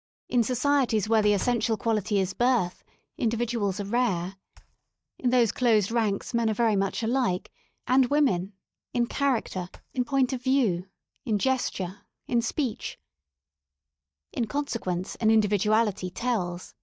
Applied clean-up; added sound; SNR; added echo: neural mask model DeepFilterNet 3.